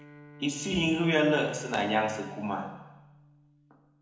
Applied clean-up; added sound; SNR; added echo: none; Bowed string instrument; 18 dB; reverberation time 0.9 s.